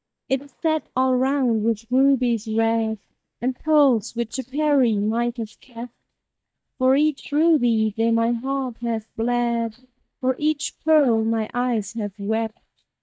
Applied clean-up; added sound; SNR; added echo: neural mask model DeepFilterNet 3.